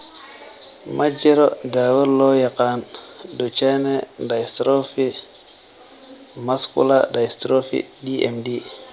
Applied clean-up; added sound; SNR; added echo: none; none; none; none.